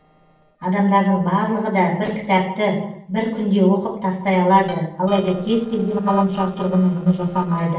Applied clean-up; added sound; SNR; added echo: neural separator model SepFormer DNS4.